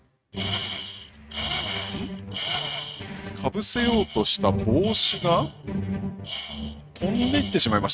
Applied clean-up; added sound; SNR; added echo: neural mask model RNNoise.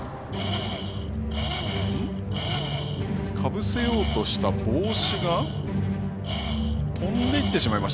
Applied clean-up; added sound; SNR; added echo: none; Tools; 10 dB; none.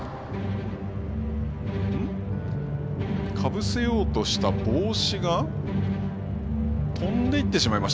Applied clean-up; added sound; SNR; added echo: none; none; none; none.